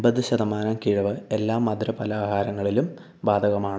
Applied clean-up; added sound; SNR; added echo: none; none; none; none.